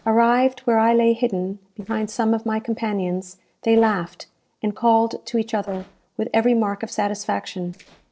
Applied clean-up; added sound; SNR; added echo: neural separator model SepFormer DNS4.